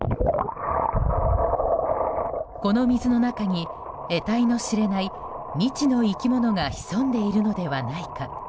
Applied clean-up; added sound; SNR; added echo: none; none; none; none.